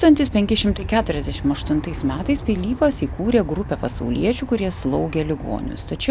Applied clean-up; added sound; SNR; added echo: none; Aircraft; 10 dB; none.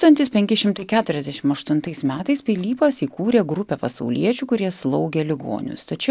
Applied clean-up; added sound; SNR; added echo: none; none; none; none.